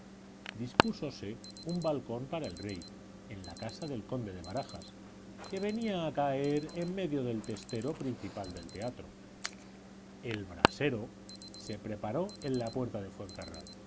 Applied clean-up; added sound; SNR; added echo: none; Alarm; 3 dB; none.